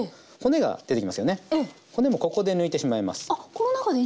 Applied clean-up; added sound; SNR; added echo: none; none; none; none.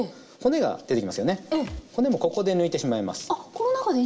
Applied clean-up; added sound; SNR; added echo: none; Thump, thud; 19 dB; reverberation time 2.3 s.